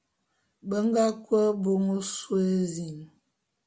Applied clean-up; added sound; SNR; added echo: none; none; none; none.